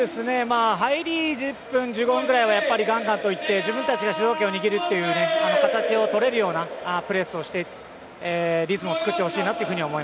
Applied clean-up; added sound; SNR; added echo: none; none; none; none.